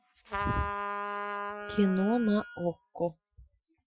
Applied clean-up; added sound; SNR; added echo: classical method Wiener filter.